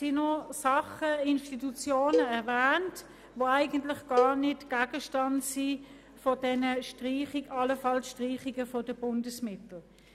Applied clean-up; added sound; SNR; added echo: none; Cowbell; 5 dB; none.